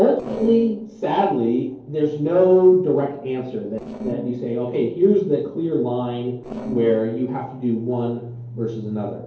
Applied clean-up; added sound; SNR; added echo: neural separator model SepFormer DNS4.